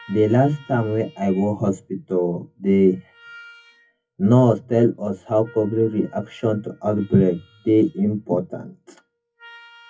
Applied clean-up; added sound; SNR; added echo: classical method WPE with log-MMSE.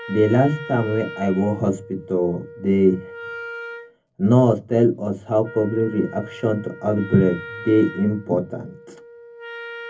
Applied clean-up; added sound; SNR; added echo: none; Wind instrument, woodwind instrument; 16 dB; reverberation time 0.3 s.